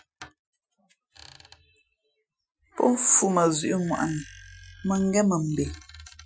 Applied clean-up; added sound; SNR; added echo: classical method Wiener filter.